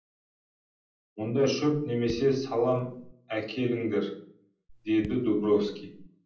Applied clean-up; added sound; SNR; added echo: none; Raindrop / Drip; 18 dB; reverberation time 0.6 s.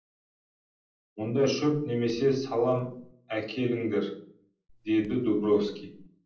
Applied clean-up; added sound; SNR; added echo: neural separator model SepFormer DNS4.